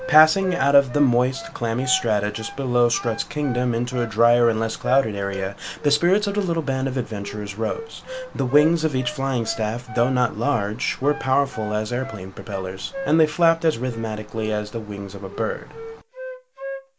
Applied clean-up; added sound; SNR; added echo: none; Wind instrument, woodwind instrument; 15 dB; none.